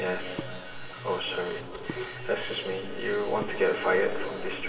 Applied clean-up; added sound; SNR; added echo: none; Water / Splash, splatter; 17 dB; reverberation time 2.7 s.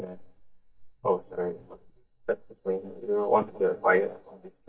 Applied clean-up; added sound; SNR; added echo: neural mask model DeepFilterNet 3.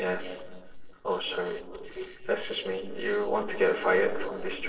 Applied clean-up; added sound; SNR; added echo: neural separator model SepFormer DNS4.